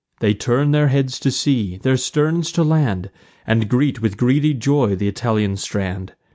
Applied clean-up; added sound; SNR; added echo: none; none; none; none.